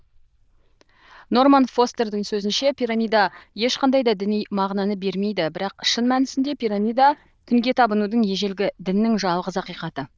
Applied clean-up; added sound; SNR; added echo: neural diffusion model UNIVERSE++.